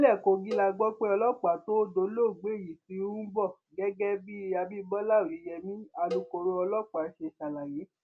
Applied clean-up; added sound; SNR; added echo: none; Cowbell; 13 dB; none.